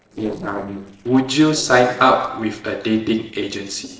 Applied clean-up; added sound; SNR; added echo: neural separator model SepFormer DNS4.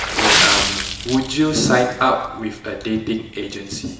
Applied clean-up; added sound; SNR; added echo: none; Water / Splash, splatter; 2 dB; reverberation time 1.0 s.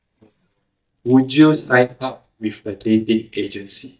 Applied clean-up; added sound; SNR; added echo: neural mask model DeepFilterNet 3.